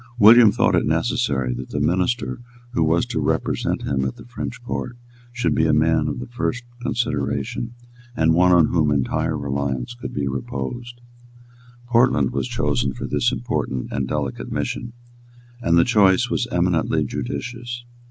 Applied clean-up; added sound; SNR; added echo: none; none; none; none.